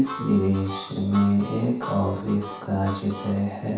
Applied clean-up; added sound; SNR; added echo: none; Harmonica; 14 dB; reverberation time 0.7 s.